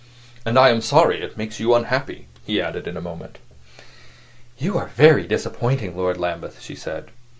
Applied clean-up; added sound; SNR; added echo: none; none; none; none.